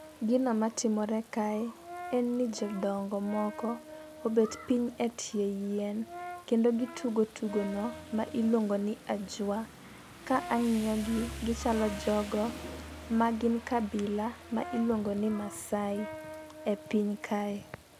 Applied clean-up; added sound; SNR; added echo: none; Rain + Brass instrument; 14 dB; none.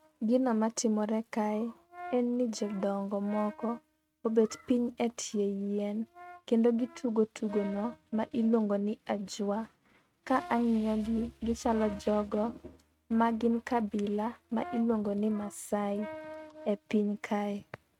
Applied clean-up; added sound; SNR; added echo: neural mask model RNNoise.